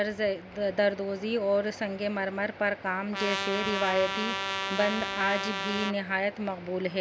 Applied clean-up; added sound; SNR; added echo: none; Trumpet; 3 dB; none.